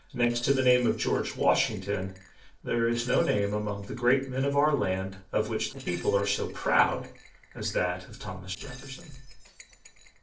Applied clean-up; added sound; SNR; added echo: neural separator model SepFormer DNS4.